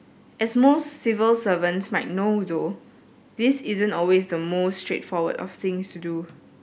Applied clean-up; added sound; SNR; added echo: none; none; none; none.